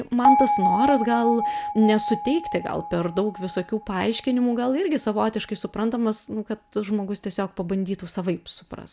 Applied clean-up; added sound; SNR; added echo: none; Bell; 4 dB; none.